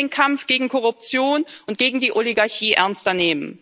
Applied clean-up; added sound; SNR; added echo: none; none; none; none.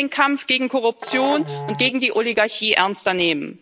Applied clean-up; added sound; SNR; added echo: none; Musical instrument; 13 dB; none.